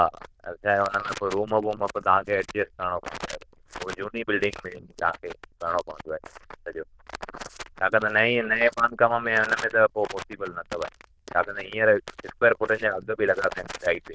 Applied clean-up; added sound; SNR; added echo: neural diffusion model UNIVERSE++.